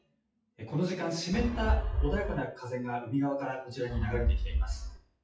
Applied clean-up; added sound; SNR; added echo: classical method WPE with log-MMSE.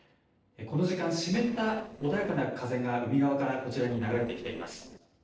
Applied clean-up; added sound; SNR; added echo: neural separator model SepFormer DNS4.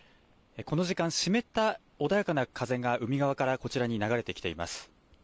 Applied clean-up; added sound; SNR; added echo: none; none; none; none.